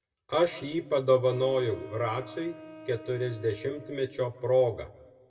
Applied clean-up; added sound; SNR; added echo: none; Wind instrument, woodwind instrument; 18 dB; reverberation time 1.2 s.